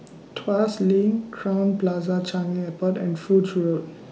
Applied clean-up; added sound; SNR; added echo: none; none; none; none.